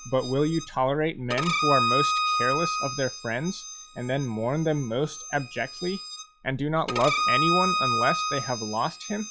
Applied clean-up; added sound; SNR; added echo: classical method log-MMSE.